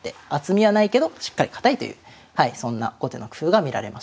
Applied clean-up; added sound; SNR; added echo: none; none; none; none.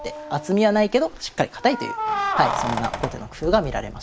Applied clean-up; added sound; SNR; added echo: none; Keys jangling; 6 dB; none.